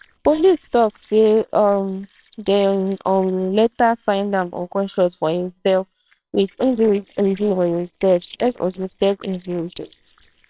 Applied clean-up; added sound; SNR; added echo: neural separator model SepFormer WHAMR!.